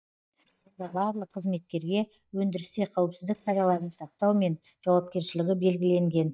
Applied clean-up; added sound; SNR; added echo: neural mask model DeepFilterNet 3.